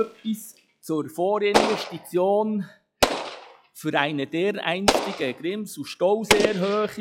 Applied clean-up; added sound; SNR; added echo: classical method log-MMSE.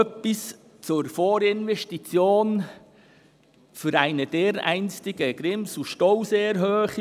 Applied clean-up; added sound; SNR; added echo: none; none; none; none.